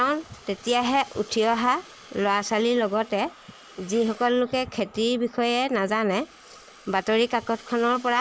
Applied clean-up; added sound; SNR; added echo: neural mask model Resemble Enhance denoiser.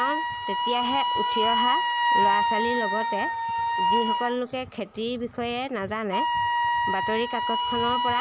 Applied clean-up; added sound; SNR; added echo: none; Wind instrument, woodwind instrument; -4 dB; none.